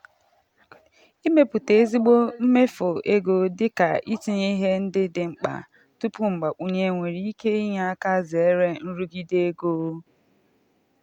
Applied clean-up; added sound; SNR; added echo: none; none; none; none.